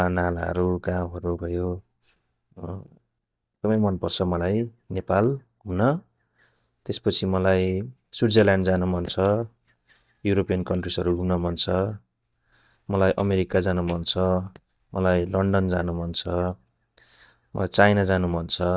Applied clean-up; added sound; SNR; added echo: neural mask model DeepFilterNet 3.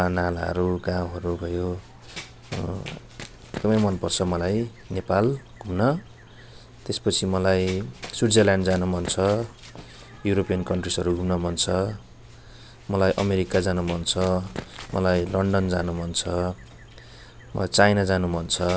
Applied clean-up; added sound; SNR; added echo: none; Run; 18 dB; none.